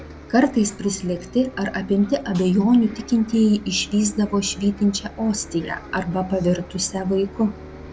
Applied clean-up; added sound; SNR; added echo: none; Bus; 17 dB; none.